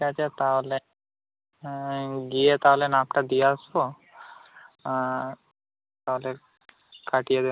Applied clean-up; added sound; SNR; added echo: none; none; none; none.